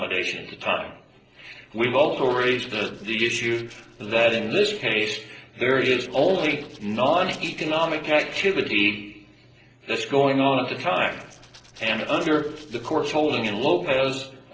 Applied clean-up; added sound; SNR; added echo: neural separator model SepFormer DNS4.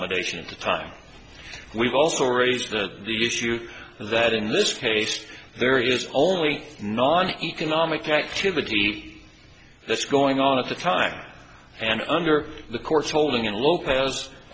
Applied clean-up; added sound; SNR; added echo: none; none; none; none.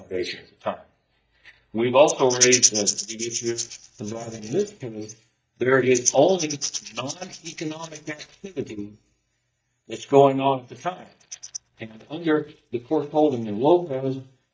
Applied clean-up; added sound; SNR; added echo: neural mask model DeepFilterNet 3.